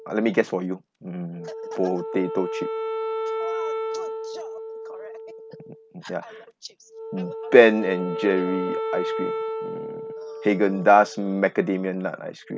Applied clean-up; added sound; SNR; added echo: none; Wind instrument, woodwind instrument; 7 dB; none.